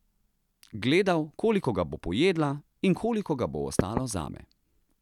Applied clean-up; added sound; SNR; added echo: none; Knock / Wood; 3 dB; none.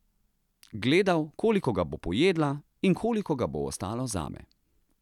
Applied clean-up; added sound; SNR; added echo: none; none; none; none.